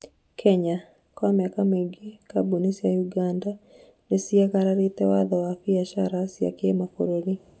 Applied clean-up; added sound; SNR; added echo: none; none; none; none.